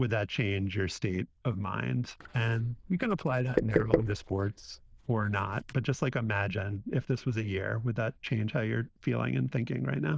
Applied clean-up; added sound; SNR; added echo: neural diffusion model UNIVERSE++.